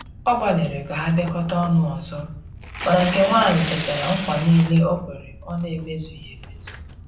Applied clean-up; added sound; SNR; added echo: none; Tearing; 13 dB; reverberation time 0.6 s.